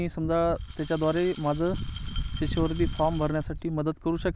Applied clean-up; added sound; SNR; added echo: none; Glass; 12 dB; none.